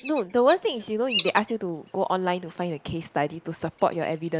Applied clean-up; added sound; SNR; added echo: neural mask model Resemble Enhance denoiser.